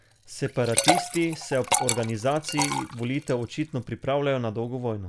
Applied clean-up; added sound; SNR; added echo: none; Liquid; 3 dB; none.